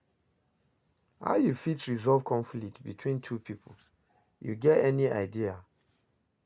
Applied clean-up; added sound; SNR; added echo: none; none; none; none.